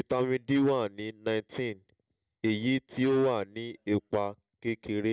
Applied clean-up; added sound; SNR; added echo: none; none; none; none.